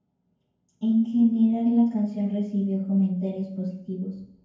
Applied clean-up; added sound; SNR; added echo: none; none; none; reverberation time 0.9 s.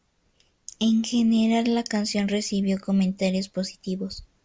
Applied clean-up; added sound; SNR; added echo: none; none; none; none.